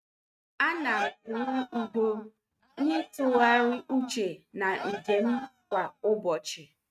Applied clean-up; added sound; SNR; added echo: neural mask model RNNoise.